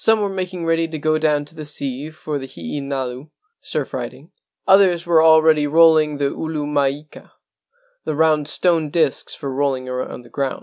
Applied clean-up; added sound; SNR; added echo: none; none; none; none.